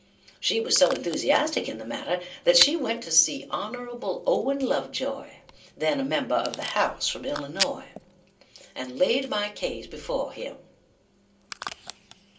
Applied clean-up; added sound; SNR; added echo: none; Packing tape, duct tape / Tearing; 12 dB; reverberation time 0.3 s.